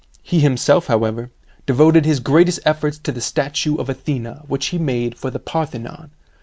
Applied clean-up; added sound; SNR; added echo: none; none; none; none.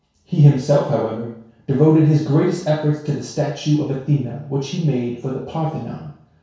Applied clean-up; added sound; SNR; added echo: none; none; none; reverberation time 0.6 s.